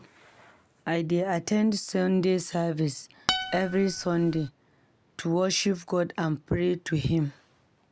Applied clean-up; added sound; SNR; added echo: none; Acoustic guitar; 6 dB; none.